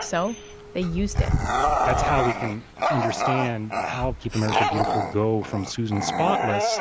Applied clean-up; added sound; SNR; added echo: none; Bark / Growling; -1 dB; none.